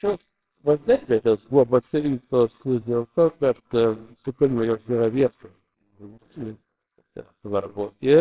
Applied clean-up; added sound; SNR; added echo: neural separator model SepFormer WHAMR!.